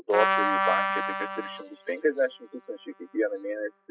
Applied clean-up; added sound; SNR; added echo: classical method spectral subtraction.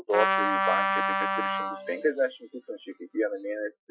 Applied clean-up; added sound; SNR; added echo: classical method Wiener filter.